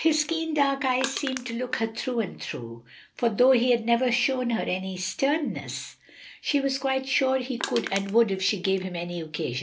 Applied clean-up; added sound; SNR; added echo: none; Crushing; 8 dB; none.